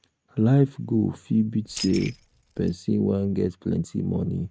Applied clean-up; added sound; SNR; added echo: neural mask model RNNoise.